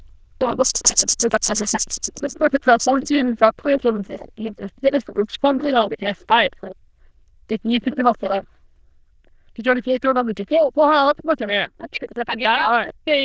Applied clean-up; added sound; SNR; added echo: neural diffusion model UNIVERSE++.